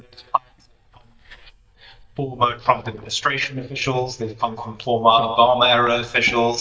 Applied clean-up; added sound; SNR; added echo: neural mask model DeepFilterNet 3.